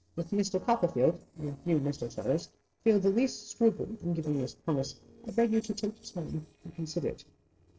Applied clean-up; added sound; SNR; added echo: neural separator model SepFormer DNS4.